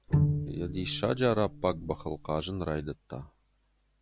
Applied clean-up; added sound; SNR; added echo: none; Bowed string instrument; 0 dB; none.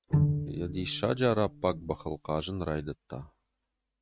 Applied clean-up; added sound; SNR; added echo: neural mask model RNNoise.